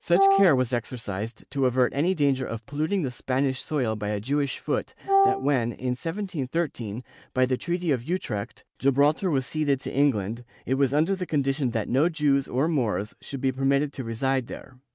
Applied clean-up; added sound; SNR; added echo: neural mask model RNNoise.